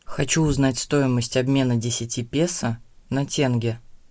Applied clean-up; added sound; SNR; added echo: none; none; none; none.